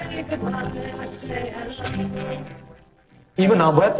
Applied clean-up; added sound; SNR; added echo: neural separator model SepFormer DNS4.